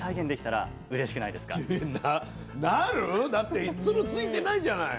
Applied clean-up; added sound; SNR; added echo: none; none; none; none.